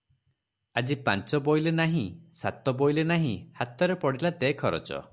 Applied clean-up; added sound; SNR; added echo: none; none; none; none.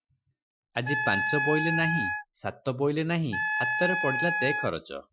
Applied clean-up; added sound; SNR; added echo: classical method Wiener filter.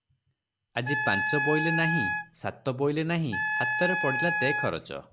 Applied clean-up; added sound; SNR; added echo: none; Wind instrument, woodwind instrument; -1 dB; none.